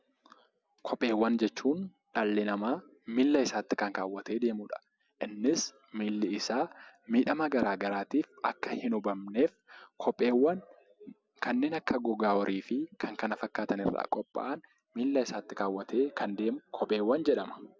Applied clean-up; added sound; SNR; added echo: none; none; none; none.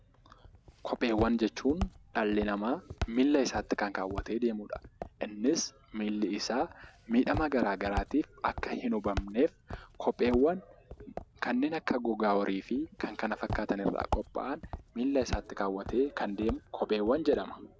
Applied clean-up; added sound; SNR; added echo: none; Walk, footsteps; 11 dB; none.